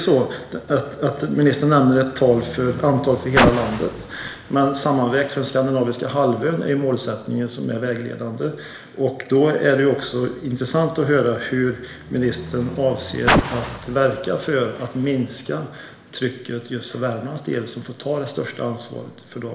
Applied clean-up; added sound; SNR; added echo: none; Car; 10 dB; reverberation time 1.0 s.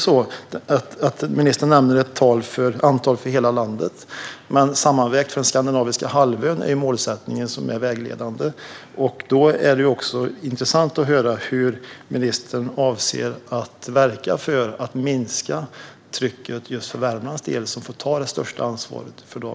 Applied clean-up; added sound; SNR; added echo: none; none; none; none.